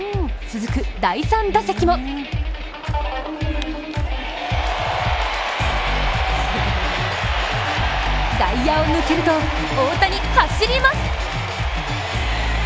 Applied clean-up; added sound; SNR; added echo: none; Guitar; 12 dB; none.